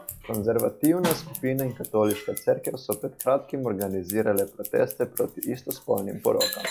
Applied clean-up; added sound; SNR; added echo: classical method log-MMSE.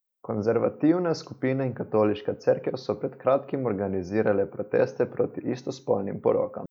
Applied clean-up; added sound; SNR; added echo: none; none; none; none.